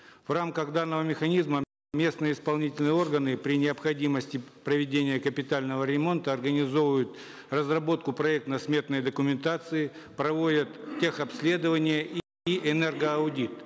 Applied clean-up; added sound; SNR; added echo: none; none; none; none.